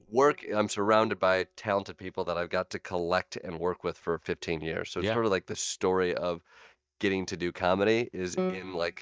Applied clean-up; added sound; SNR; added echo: neural mask model DeepFilterNet 3.